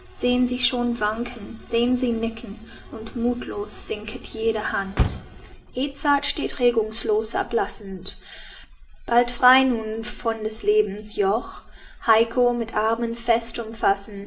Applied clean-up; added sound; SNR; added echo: none; Motor vehicle (road); 15 dB; reverberation time 0.5 s.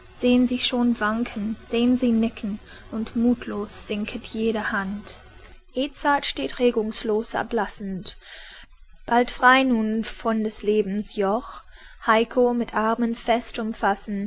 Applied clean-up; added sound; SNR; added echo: none; none; none; none.